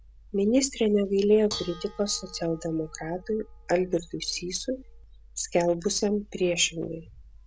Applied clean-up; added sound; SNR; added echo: none; Dishes, pots, and pans / Bell; 18 dB; none.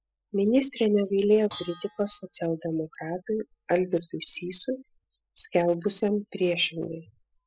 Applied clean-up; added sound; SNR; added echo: classical method spectral subtraction.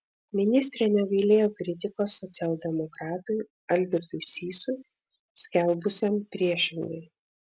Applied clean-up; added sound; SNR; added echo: none; none; none; none.